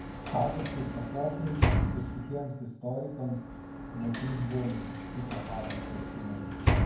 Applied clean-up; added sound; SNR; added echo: none; Sliding door / Slam; -3 dB; reverberation time 0.9 s.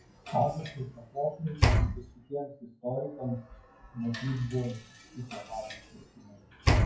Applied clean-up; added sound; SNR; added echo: classical method WPE with log-MMSE.